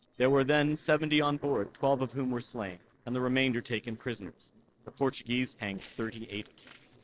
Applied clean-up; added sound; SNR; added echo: neural separator model SepFormer DNS4.